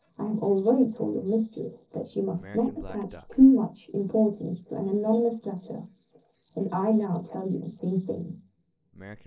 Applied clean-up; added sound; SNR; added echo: neural separator model SepFormer DNS4.